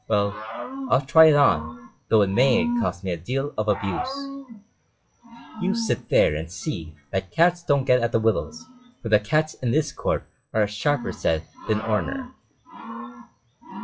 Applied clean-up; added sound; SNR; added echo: classical method WPE with log-MMSE.